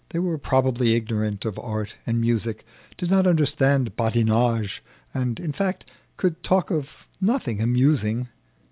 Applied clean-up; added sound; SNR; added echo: none; none; none; none.